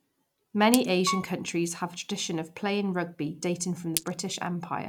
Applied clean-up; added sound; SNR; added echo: none; Piano + Glass; 9 dB; none.